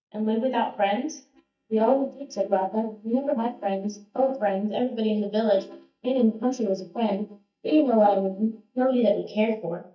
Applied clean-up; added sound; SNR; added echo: neural mask model DeepFilterNet 3.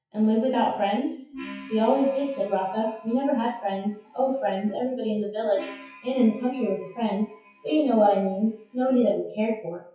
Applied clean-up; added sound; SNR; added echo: classical method WPE with log-MMSE.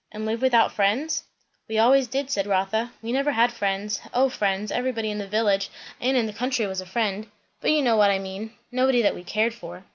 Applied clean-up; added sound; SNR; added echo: none; none; none; none.